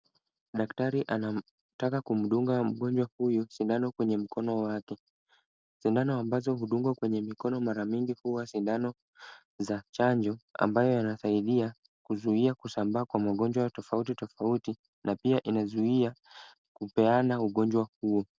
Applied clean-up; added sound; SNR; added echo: none; none; none; none.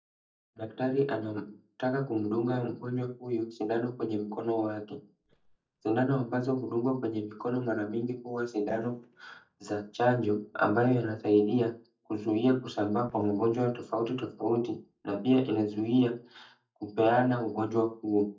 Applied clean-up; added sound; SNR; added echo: neural mask model DeepFilterNet 3.